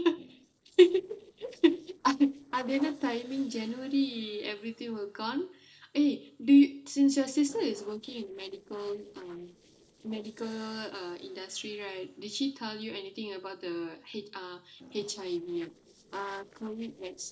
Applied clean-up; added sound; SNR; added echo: neural separator model SepFormer DNS4.